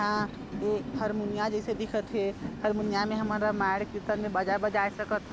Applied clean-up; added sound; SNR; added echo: none; Train; 9 dB; none.